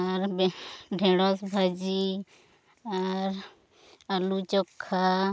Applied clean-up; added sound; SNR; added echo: none; none; none; none.